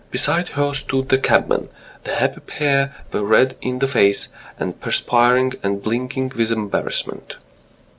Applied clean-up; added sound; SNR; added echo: none; none; none; none.